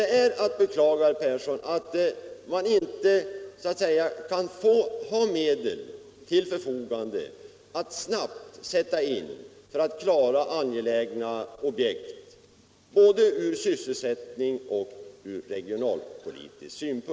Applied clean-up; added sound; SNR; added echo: none; none; none; none.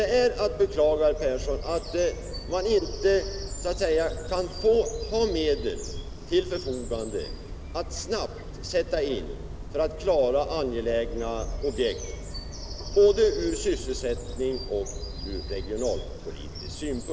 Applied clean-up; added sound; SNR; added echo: none; Bird vocalization, bird call, bird song; 8 dB; none.